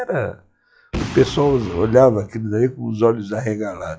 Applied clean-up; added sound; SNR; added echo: classical method log-MMSE.